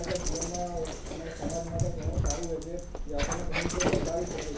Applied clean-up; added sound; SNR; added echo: none; Dog; -3 dB; reverberation time 0.9 s.